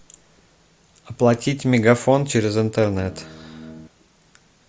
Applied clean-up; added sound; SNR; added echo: none; Guitar; 17 dB; none.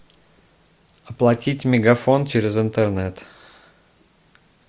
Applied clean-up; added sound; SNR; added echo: none; none; none; none.